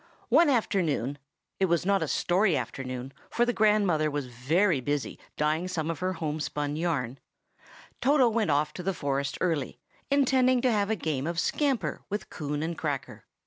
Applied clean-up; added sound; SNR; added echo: none; none; none; none.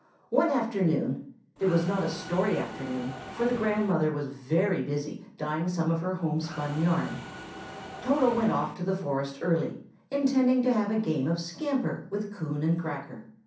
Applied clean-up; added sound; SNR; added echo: none; Mechanisms; 13 dB; reverberation time 0.6 s.